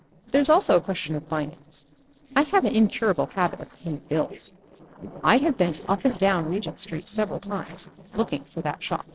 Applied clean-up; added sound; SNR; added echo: neural separator model SepFormer DNS4.